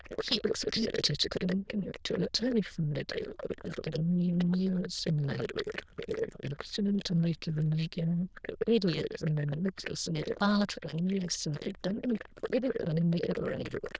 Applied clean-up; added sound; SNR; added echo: neural diffusion model UNIVERSE++.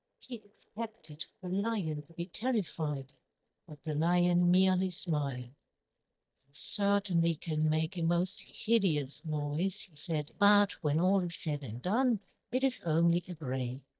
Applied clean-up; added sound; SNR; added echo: neural mask model DeepFilterNet 3.